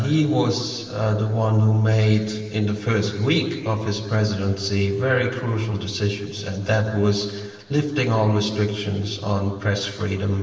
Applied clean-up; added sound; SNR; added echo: none; none; none; reverberation time 1.3 s.